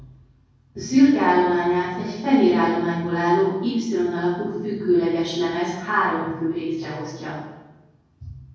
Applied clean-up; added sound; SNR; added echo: none; none; none; reverberation time 1.3 s.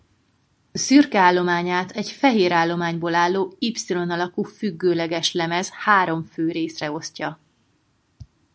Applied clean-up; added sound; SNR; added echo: none; none; none; none.